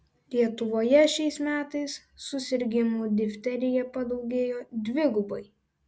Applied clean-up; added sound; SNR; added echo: none; none; none; none.